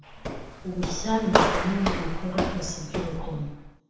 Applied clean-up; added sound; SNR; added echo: none; Walk, footsteps; -2 dB; reverberation time 0.8 s.